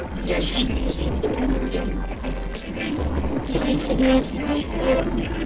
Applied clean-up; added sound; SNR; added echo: neural separator model SepFormer DNS4.